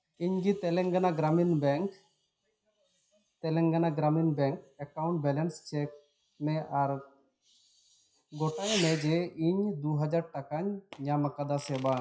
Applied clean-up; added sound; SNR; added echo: classical method WPE with log-MMSE.